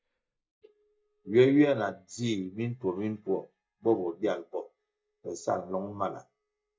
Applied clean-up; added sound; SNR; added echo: neural mask model DeepFilterNet 3.